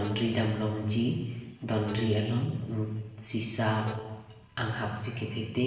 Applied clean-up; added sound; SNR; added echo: neural separator model SepFormer DNS4.